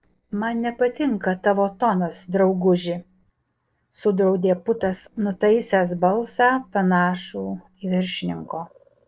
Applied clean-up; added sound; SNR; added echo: neural separator model SepFormer DNS4.